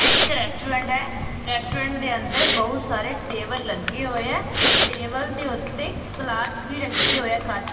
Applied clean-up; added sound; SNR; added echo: none; Respiratory sounds; 0 dB; reverberation time 2.3 s.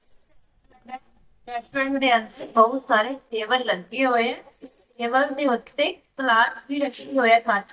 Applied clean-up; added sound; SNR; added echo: neural mask model DeepFilterNet 3.